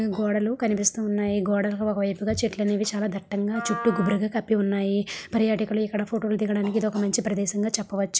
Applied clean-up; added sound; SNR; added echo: none; Wind instrument, woodwind instrument; 12 dB; none.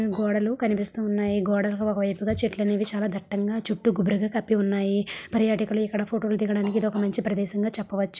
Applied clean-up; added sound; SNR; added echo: none; none; none; none.